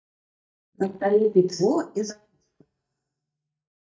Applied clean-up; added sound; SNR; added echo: neural mask model DeepFilterNet 3.